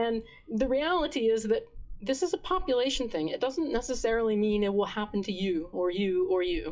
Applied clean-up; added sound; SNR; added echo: classical method WPE with log-MMSE.